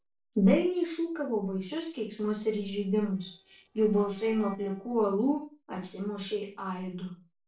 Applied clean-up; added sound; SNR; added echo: neural separator model SepFormer DNS4.